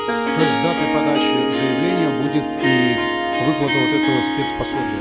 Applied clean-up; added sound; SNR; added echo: none; Harp; -4 dB; none.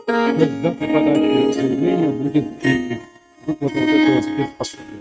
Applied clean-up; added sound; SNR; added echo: neural mask model RNNoise.